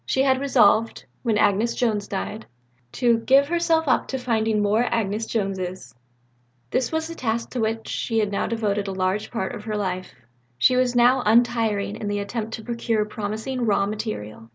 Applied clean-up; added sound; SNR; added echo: none; none; none; none.